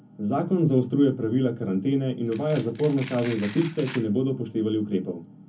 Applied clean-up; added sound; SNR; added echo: none; Domestic sounds, home sounds; 17 dB; reverberation time 0.3 s.